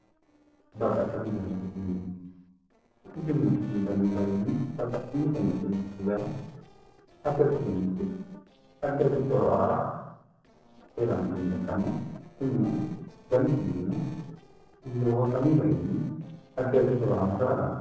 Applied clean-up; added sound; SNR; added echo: neural separator model SepFormer DNS4.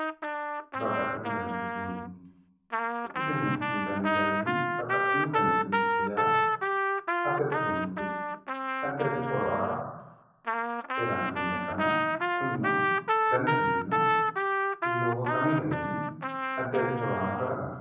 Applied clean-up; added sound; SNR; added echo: none; Trumpet; -4 dB; reverberation time 1.1 s.